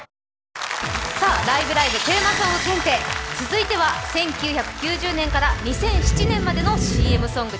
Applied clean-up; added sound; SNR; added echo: none; Animal; -1 dB; none.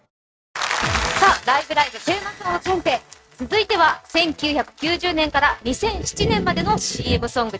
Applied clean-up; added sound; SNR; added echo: neural mask model RNNoise.